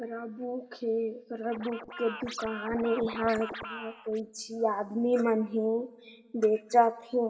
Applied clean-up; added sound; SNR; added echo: none; Scratching (performance technique); 12 dB; reverberation time 1.0 s.